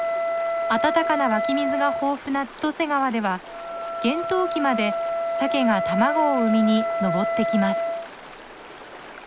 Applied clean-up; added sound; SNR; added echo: none; Wind instrument, woodwind instrument; 2 dB; none.